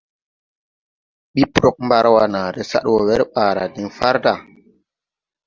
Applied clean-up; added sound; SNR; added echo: none; none; none; none.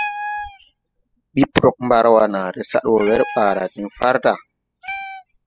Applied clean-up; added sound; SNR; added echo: classical method spectral subtraction.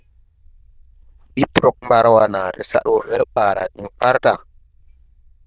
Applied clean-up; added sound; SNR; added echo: neural diffusion model UNIVERSE++.